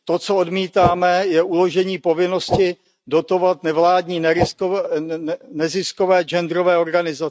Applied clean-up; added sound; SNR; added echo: neural mask model RNNoise.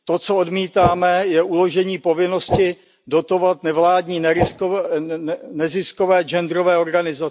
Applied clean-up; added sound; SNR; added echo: none; Whoosh, swoosh, swish; 3 dB; none.